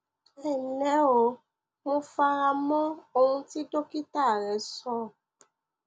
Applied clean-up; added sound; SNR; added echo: none; none; none; none.